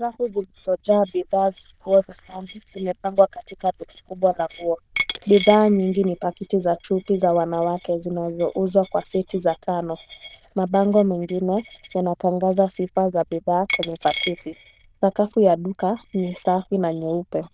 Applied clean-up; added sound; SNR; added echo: neural diffusion model UNIVERSE++.